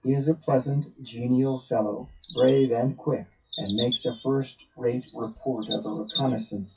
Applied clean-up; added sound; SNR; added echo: classical method WPE with log-MMSE.